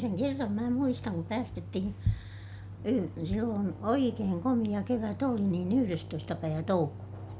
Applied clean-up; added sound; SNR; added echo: none; Traffic noise, roadway noise; 19 dB; none.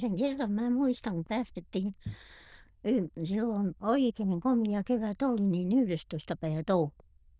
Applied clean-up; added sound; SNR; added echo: neural diffusion model UNIVERSE++.